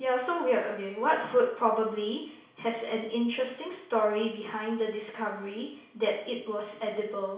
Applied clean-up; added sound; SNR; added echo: none; none; none; reverberation time 0.6 s.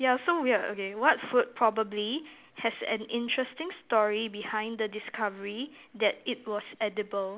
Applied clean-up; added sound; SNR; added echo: none; none; none; none.